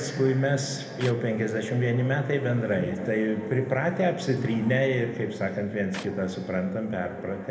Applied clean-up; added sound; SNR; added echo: none; Clapping; 19 dB; reverberation time 0.8 s.